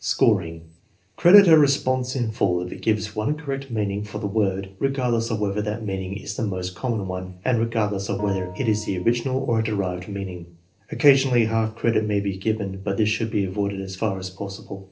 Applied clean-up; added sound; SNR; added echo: neural separator model SepFormer DNS4.